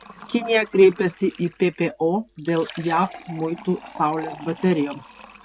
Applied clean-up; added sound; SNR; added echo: none; Fill (with liquid); 19 dB; none.